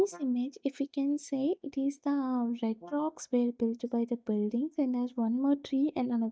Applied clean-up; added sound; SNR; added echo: neural mask model DeepFilterNet 3.